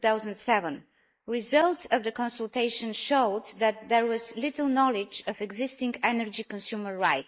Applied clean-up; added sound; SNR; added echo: neural mask model Resemble Enhance denoiser.